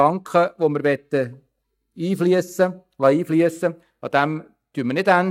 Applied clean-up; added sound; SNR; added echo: neural mask model DeepFilterNet 3.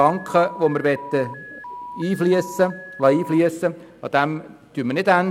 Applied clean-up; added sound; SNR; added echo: none; Alarm; 17 dB; none.